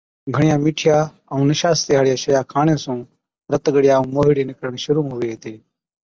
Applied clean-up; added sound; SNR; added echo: none; none; none; none.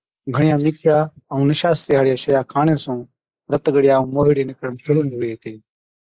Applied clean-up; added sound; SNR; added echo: neural mask model Resemble Enhance denoiser.